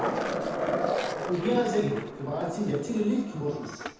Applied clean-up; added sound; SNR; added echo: none; Skateboard; 2 dB; reverberation time 0.8 s.